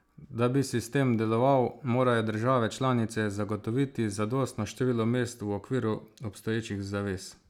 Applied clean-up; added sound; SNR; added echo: none; none; none; none.